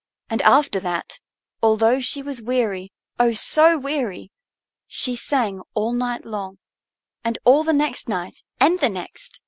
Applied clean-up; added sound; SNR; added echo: none; none; none; none.